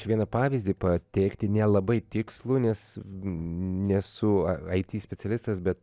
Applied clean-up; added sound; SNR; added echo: none; none; none; none.